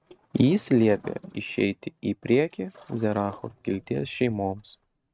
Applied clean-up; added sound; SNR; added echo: neural mask model RNNoise.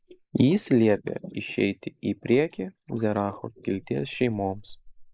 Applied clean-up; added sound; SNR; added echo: neural mask model Resemble Enhance denoiser.